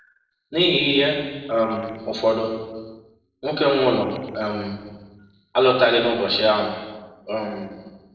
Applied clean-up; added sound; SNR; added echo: neural separator model SepFormer DNS4.